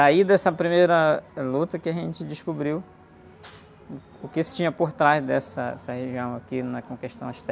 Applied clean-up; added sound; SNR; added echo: none; none; none; none.